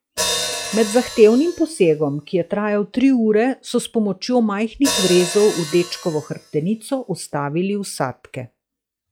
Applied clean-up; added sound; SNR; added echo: classical method log-MMSE.